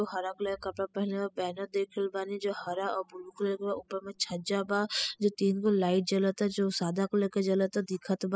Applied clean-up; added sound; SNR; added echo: classical method spectral subtraction.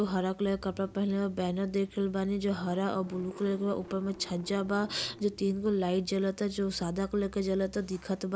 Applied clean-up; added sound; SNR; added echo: none; Engine starting / Car; 20 dB; none.